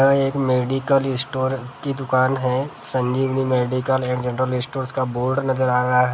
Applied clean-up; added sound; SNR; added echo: none; none; none; none.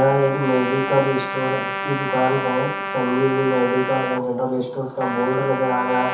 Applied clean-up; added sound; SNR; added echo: none; Trumpet; 6 dB; reverberation time 0.5 s.